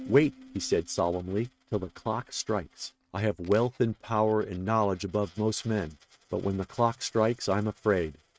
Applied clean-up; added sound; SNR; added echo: neural mask model RNNoise.